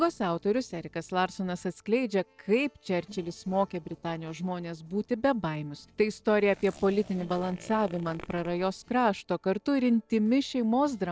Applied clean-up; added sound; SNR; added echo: neural separator model SepFormer DNS4.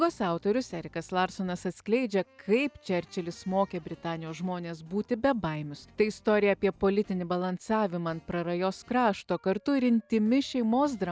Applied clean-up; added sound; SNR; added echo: none; none; none; none.